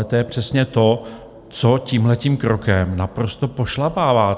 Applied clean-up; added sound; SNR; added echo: none; none; none; none.